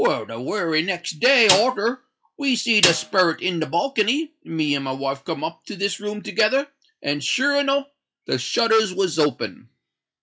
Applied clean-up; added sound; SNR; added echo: classical method log-MMSE.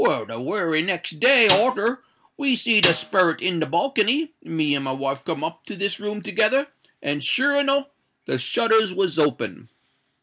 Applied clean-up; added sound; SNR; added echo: none; Snare drum; 3 dB; none.